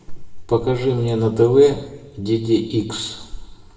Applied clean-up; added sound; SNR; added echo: none; none; none; reverberation time 0.9 s.